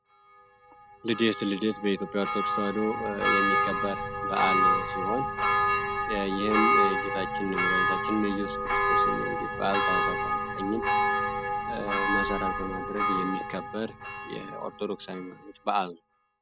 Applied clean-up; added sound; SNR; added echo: none; Church bell; -4 dB; none.